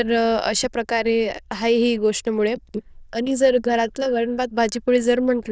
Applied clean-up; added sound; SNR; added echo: neural diffusion model UNIVERSE++.